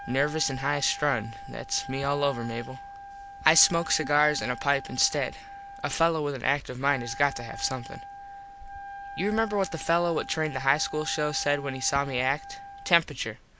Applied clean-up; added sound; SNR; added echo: none; Wind instrument, woodwind instrument; 14 dB; none.